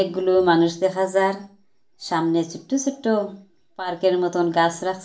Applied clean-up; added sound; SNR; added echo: none; none; none; reverberation time 0.4 s.